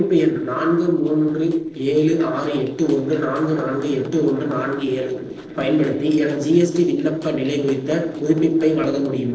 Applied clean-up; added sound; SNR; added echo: neural separator model SepFormer DNS4.